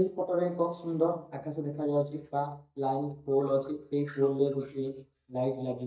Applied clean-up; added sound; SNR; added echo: neural mask model DeepFilterNet 3.